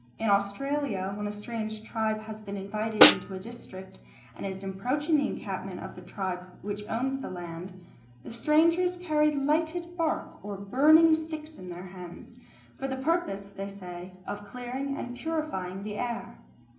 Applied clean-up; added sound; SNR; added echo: none; Snare drum; -5 dB; reverberation time 0.5 s.